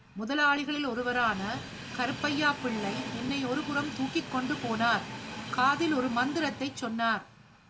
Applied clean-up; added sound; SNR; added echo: none; Train; 10 dB; none.